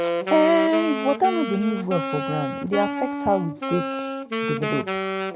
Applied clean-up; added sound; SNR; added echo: none; Wind instrument, woodwind instrument; 3 dB; none.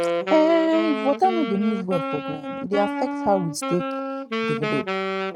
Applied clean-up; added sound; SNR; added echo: neural mask model RNNoise.